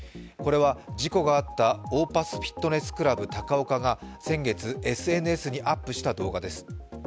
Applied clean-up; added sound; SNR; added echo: none; none; none; none.